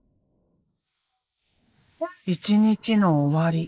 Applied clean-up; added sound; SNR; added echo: neural mask model Resemble Enhance denoiser.